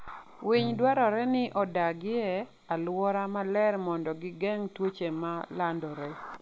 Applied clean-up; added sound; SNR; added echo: none; Bowed string instrument; 17 dB; none.